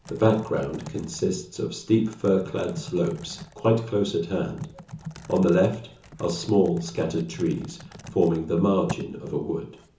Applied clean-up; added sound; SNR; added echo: none; Typing; 17 dB; reverberation time 0.8 s.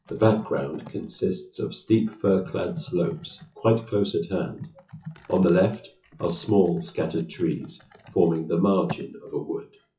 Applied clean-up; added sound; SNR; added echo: classical method WPE with log-MMSE.